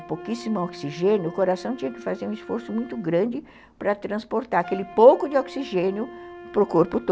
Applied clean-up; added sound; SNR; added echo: none; Wind instrument, woodwind instrument; 18 dB; none.